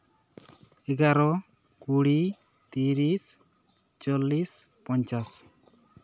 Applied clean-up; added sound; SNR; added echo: none; none; none; none.